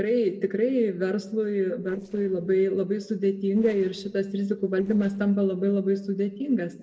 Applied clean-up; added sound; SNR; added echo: neural separator model SepFormer DNS4.